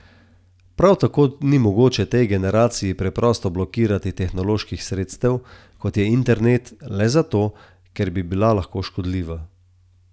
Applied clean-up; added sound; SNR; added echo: none; none; none; none.